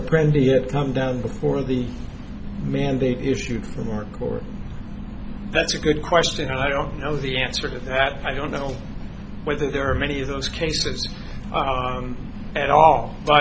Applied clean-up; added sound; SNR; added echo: none; none; none; none.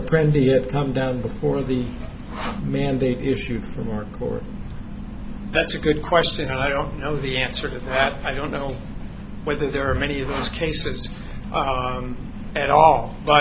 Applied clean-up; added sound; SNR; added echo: none; Sawing; 16 dB; none.